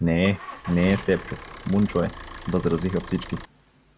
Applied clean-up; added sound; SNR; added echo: none; Idling / Engine starting / Motor vehicle (road); 14 dB; none.